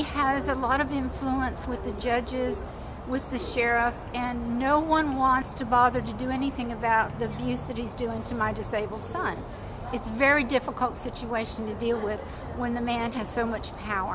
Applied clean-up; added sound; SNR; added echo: none; none; none; none.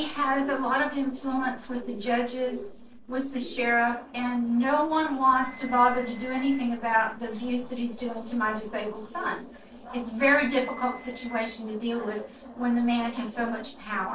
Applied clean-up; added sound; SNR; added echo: neural separator model SepFormer DNS4.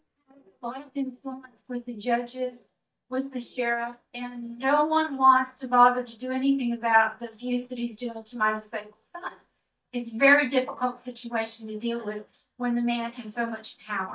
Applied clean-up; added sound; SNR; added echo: neural mask model DeepFilterNet 3.